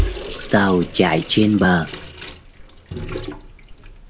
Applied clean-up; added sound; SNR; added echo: none; Sink (filling or washing) / Water tap, faucet; 9 dB; none.